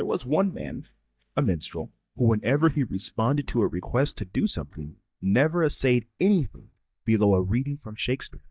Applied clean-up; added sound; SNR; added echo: neural mask model DeepFilterNet 3.